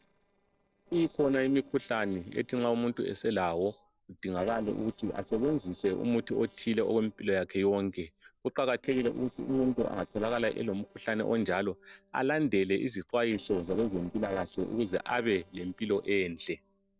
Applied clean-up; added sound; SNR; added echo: neural separator model SepFormer DNS4.